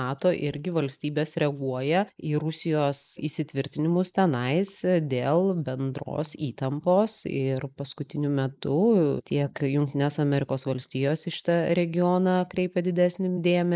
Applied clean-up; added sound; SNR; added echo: neural mask model Resemble Enhance denoiser.